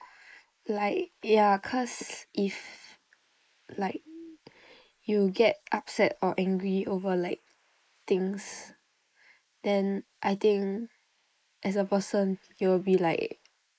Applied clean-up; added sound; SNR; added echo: neural mask model Resemble Enhance denoiser.